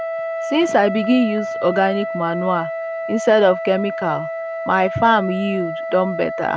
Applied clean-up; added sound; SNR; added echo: none; Wind instrument, woodwind instrument; 6 dB; none.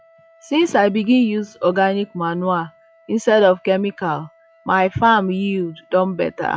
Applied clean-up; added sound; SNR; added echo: classical method log-MMSE.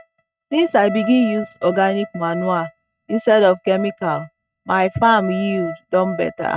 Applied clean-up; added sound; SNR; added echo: neural mask model RNNoise.